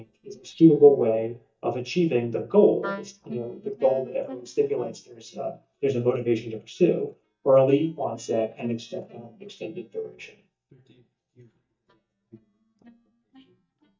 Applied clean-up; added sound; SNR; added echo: neural mask model DeepFilterNet 3.